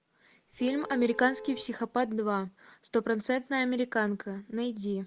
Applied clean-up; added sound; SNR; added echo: none; Vehicle horn, car horn, honking; 13 dB; none.